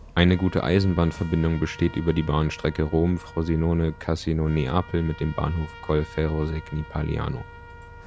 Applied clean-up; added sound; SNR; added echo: none; Trumpet + Bus; 18 dB; none.